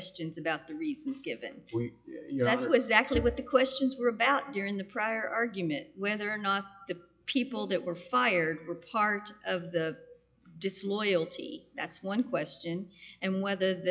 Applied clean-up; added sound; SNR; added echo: classical method log-MMSE.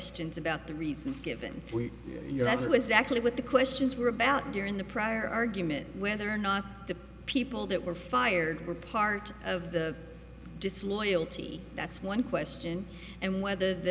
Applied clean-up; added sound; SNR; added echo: none; none; none; none.